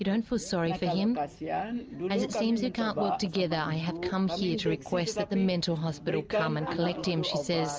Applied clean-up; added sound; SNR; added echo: none; none; none; none.